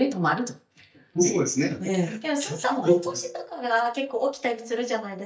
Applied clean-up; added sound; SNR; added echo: neural mask model DeepFilterNet 3.